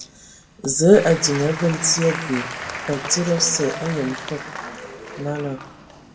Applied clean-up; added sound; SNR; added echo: none; Applause / Crowd; 11 dB; reverberation time 0.7 s.